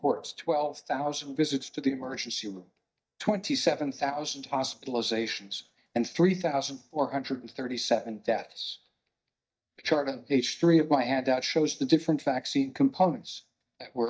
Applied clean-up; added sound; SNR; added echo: neural mask model DeepFilterNet 3.